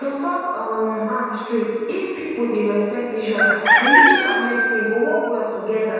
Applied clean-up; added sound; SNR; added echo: none; Chicken, rooster; -4 dB; reverberation time 1.9 s.